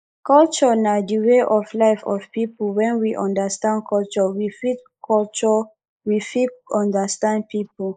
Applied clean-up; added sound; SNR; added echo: neural mask model Resemble Enhance denoiser.